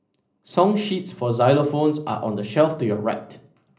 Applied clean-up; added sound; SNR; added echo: none; none; none; reverberation time 0.5 s.